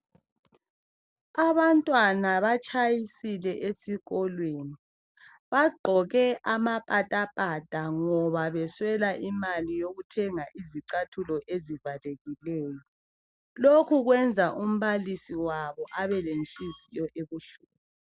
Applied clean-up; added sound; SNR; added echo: none; none; none; none.